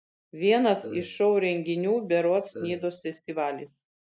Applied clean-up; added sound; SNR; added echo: neural mask model DeepFilterNet 3.